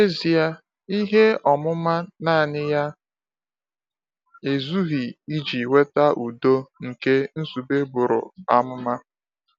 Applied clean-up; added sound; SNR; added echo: none; none; none; none.